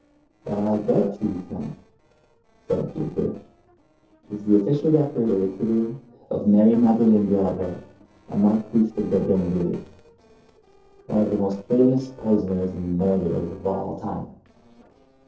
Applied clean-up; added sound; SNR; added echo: neural separator model SepFormer DNS4.